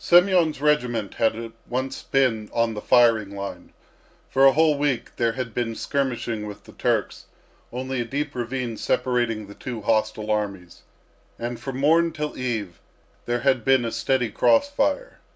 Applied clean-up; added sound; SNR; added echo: none; none; none; none.